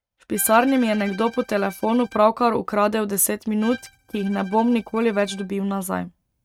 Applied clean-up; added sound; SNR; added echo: neural mask model RNNoise.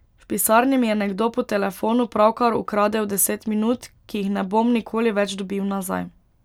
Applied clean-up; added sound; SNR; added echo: none; none; none; none.